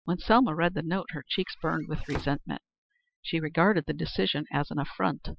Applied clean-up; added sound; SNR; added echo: classical method spectral subtraction.